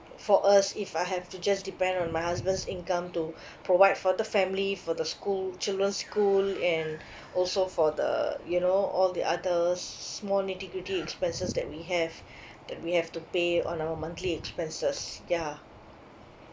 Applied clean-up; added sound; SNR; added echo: none; none; none; none.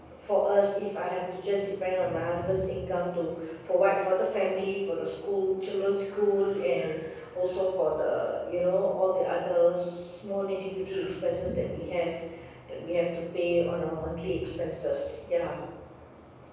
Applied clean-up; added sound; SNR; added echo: none; none; none; reverberation time 1.1 s.